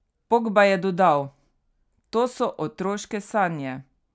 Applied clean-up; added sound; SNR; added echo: none; none; none; none.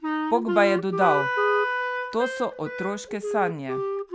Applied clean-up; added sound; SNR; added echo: none; Wind instrument, woodwind instrument + Wind instrument, woodwind instrument; 0 dB; none.